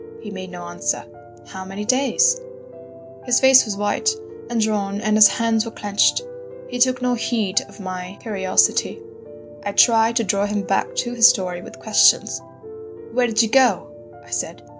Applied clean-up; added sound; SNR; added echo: none; Piano; 14 dB; none.